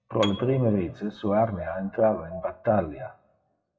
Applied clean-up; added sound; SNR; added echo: classical method WPE with log-MMSE.